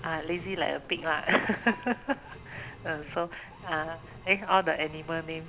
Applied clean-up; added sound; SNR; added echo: none; Bell + Engine; 16 dB; none.